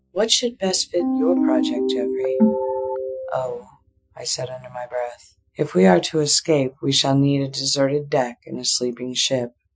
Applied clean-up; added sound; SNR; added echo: classical method Wiener filter.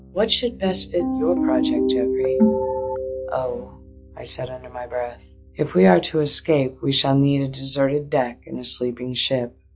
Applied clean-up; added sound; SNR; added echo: classical method log-MMSE.